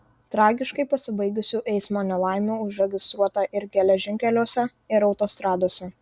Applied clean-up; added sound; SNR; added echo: none; none; none; none.